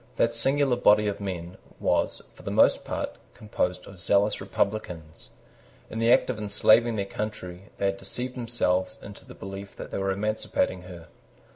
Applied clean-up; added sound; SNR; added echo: none; none; none; none.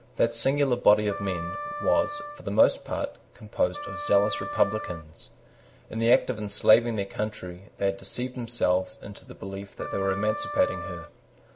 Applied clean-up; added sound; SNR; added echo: none; Wind instrument, woodwind instrument; 10 dB; none.